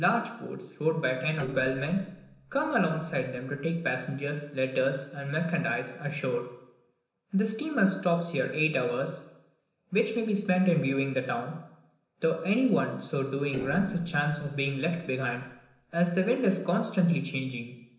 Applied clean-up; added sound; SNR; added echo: neural separator model SepFormer DNS4.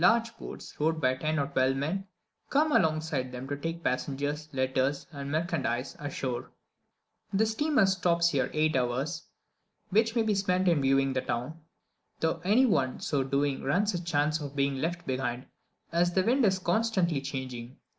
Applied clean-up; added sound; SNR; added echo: none; none; none; none.